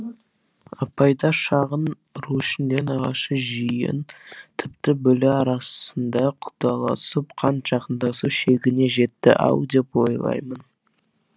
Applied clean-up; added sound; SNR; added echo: none; none; none; none.